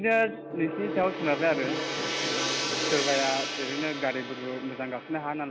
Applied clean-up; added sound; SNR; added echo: none; Gong; 3 dB; none.